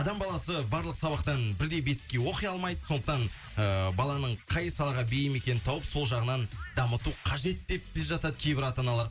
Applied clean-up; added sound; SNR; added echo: none; none; none; none.